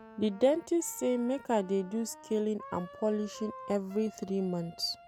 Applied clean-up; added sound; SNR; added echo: none; Wind instrument, woodwind instrument; 19 dB; none.